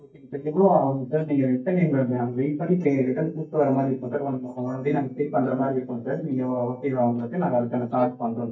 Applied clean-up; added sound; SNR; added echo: neural mask model DeepFilterNet 3.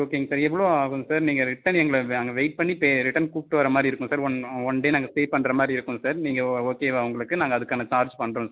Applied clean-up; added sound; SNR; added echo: none; none; none; none.